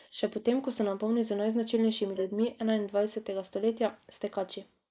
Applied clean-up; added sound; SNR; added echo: neural mask model Resemble Enhance denoiser.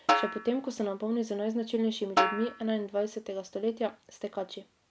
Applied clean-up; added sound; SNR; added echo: none; Snare drum; 2 dB; none.